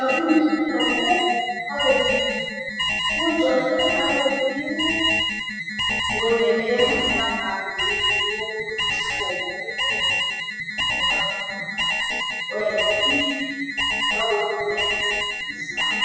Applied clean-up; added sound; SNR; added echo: classical method WPE with log-MMSE.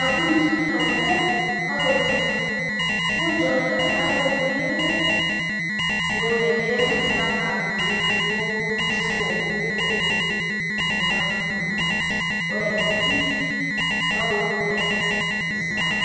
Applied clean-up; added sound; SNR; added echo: none; Alarm; -4 dB; reverberation time 2.2 s.